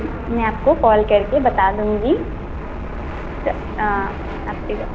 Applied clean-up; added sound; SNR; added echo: none; Fixed-wing aircraft, airplane; 7 dB; none.